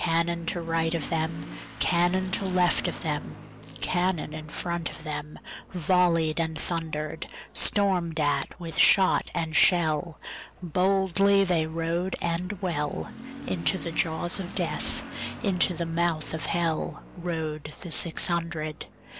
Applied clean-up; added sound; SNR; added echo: none; Motorcycle / Accelerating, revving, vroom; 16 dB; none.